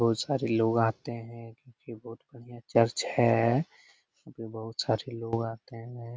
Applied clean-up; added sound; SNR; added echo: none; none; none; none.